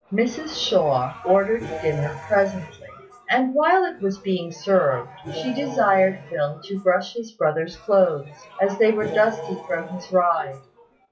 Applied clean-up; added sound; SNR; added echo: classical method log-MMSE.